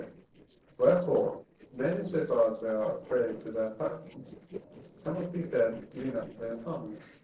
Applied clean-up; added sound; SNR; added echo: neural separator model SepFormer DNS4.